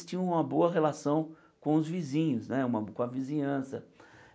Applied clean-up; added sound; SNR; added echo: none; none; none; none.